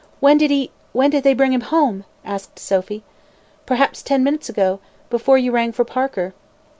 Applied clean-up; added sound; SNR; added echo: none; none; none; none.